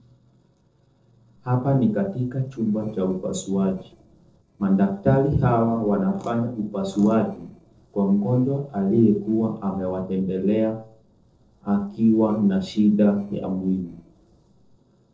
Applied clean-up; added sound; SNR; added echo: neural separator model SepFormer DNS4.